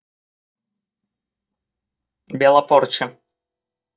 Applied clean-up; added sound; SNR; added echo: neural mask model DeepFilterNet 3.